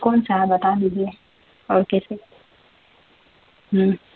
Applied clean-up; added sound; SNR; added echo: none; none; none; none.